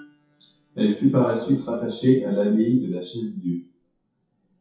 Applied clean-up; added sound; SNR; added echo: classical method WPE with log-MMSE.